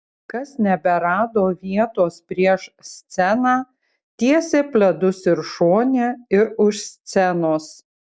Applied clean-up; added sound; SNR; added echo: none; none; none; none.